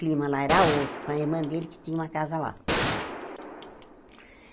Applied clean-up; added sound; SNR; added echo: none; Gunshot, gunfire; 3 dB; none.